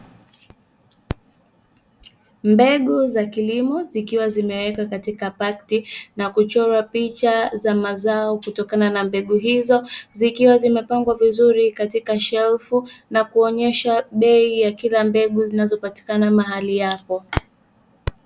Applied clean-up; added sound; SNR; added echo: none; none; none; none.